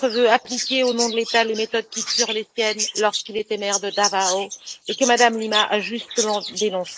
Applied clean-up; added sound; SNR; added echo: neural mask model Resemble Enhance denoiser.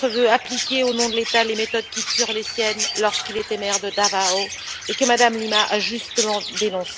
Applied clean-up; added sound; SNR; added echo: none; Chirp, tweet; 5 dB; none.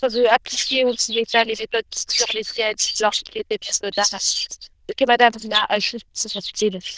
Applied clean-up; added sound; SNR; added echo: neural diffusion model UNIVERSE++.